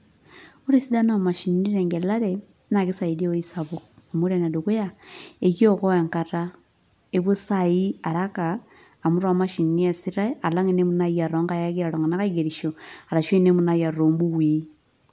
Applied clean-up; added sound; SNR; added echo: none; none; none; none.